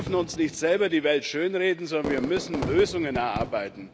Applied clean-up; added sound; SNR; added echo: none; Fireworks; 10 dB; none.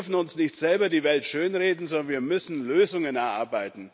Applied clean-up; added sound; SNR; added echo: none; none; none; none.